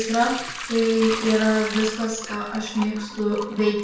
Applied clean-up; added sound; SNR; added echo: none; Sink (filling or washing) / Liquid; 11 dB; reverberation time 0.5 s.